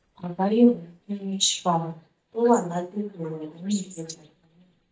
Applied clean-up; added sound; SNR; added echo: neural mask model DeepFilterNet 3.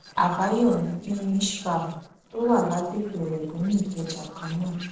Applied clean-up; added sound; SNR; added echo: neural separator model SepFormer DNS4.